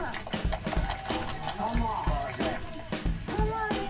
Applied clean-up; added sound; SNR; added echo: none; Snare drum / Drum kit; -2 dB; reverberation time 0.1 s.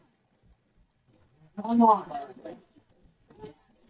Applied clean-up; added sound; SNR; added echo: neural mask model DeepFilterNet 3.